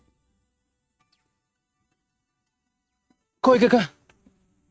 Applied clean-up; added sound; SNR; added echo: neural mask model RNNoise.